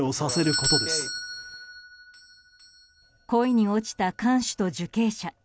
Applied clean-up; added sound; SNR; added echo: none; Doorbell; 6 dB; none.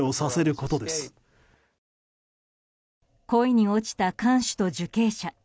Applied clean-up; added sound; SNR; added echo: none; none; none; none.